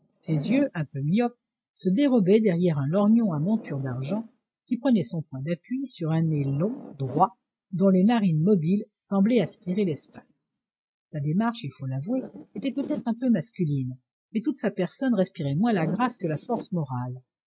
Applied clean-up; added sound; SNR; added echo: neural mask model RNNoise.